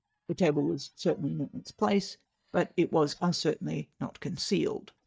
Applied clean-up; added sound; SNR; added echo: neural mask model DeepFilterNet 3.